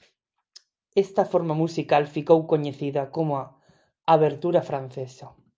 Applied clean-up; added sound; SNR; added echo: none; none; none; none.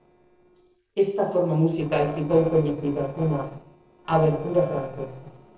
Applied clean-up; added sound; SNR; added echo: neural separator model SepFormer DNS4.